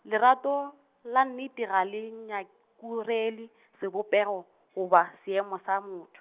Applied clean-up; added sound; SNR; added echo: none; none; none; none.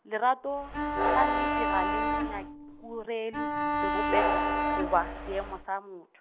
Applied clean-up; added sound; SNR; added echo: none; Train + Bowed string instrument; -4 dB; none.